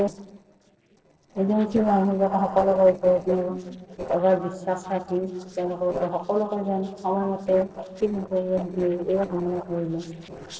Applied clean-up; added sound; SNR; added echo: neural separator model SepFormer DNS4.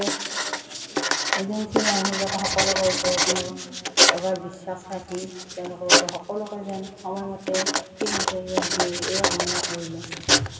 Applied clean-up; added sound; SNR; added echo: none; Writing; -4 dB; reverberation time 2.0 s.